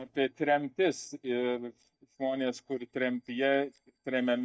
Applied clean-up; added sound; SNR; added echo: neural mask model DeepFilterNet 3.